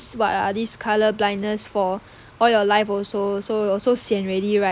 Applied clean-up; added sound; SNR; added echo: none; none; none; none.